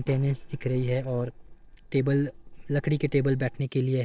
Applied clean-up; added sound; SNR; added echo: neural separator model SepFormer DNS4.